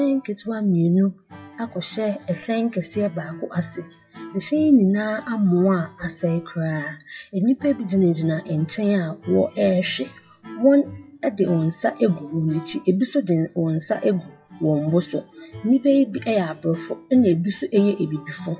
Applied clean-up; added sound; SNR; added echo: classical method WPE with log-MMSE.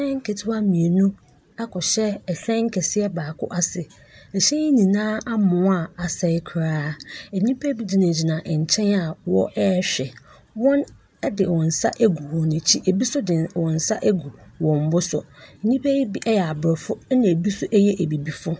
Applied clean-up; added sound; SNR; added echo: none; none; none; none.